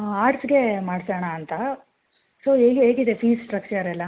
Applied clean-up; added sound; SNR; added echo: none; none; none; none.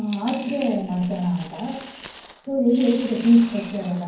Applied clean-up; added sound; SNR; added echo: none; Coin (dropping); 14 dB; reverberation time 0.9 s.